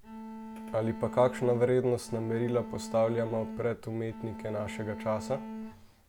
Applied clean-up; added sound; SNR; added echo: none; Bowed string instrument; 11 dB; none.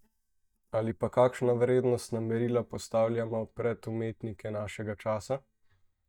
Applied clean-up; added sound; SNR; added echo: neural mask model DeepFilterNet 3.